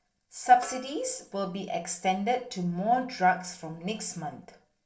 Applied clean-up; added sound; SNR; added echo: neural separator model SepFormer DNS4.